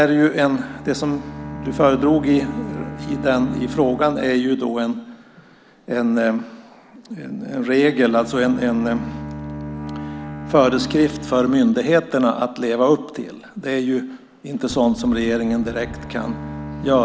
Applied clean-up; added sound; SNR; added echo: none; Bowed string instrument + Wind; 13 dB; none.